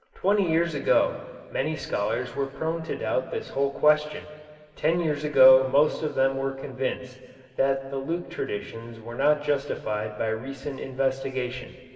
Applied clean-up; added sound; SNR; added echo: none; none; none; reverberation time 1.8 s.